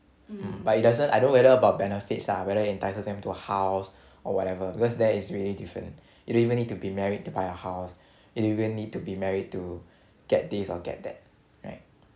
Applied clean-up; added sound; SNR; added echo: none; none; none; none.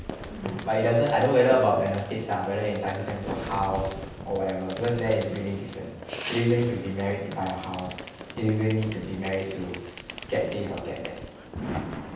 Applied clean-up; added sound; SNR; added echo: none; Fireworks; 11 dB; reverberation time 0.9 s.